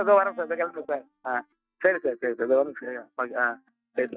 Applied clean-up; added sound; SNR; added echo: neural mask model DeepFilterNet 3.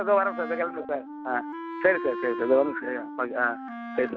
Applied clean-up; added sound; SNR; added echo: none; Wind instrument, woodwind instrument; 9 dB; none.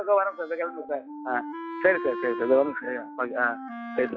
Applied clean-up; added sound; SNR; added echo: classical method log-MMSE.